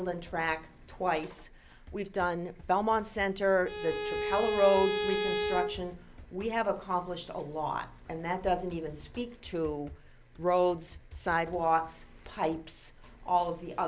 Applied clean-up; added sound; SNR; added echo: none; Bowed string instrument; 2 dB; none.